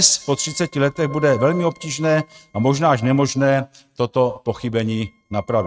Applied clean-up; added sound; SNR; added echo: neural mask model RNNoise.